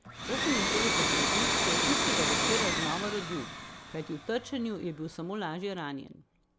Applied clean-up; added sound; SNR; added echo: none; Domestic sounds, home sounds; -4 dB; none.